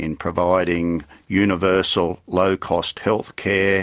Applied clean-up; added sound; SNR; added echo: none; none; none; none.